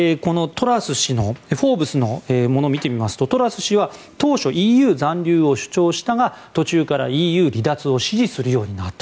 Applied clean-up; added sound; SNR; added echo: none; none; none; none.